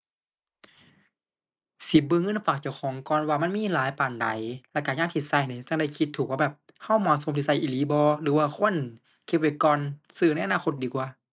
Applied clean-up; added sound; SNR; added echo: neural mask model Resemble Enhance denoiser.